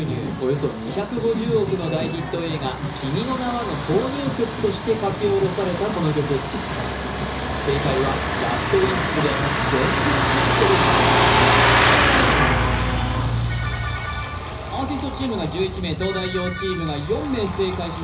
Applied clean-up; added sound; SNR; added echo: none; Truck; -2 dB; reverberation time 0.5 s.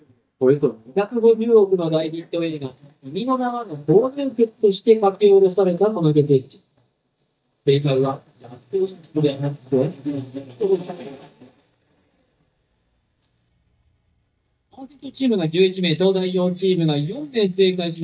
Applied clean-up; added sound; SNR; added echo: neural mask model DeepFilterNet 3.